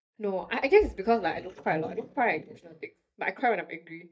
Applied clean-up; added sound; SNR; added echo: neural mask model DeepFilterNet 3.